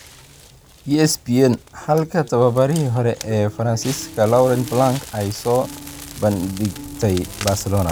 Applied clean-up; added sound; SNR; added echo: none; Crackle; 16 dB; none.